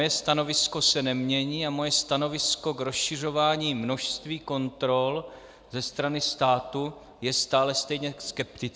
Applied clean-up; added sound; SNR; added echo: none; none; none; none.